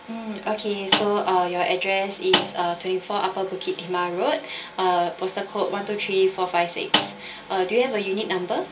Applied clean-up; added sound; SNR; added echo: none; Snare drum; 2 dB; reverberation time 0.2 s.